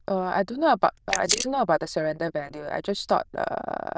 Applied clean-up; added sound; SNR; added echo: neural diffusion model UNIVERSE++.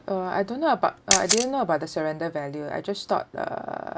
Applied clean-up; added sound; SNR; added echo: none; Camera; 0 dB; none.